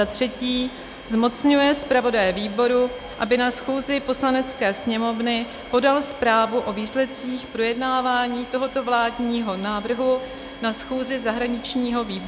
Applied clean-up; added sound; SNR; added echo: none; Domestic sounds, home sounds; 18 dB; none.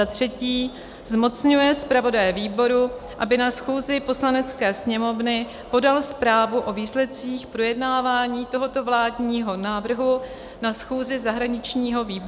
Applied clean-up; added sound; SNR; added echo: none; none; none; none.